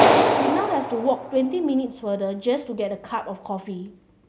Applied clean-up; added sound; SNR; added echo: none; Clapping; -1 dB; none.